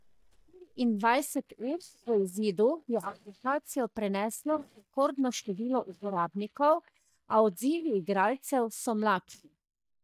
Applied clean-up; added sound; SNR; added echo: neural mask model DeepFilterNet 3.